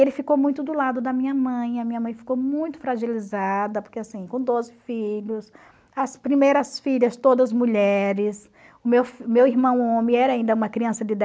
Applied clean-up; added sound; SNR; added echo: none; none; none; none.